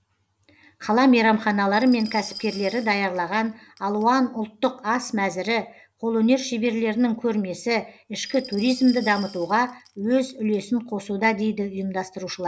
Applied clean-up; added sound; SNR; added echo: none; Glass; 18 dB; none.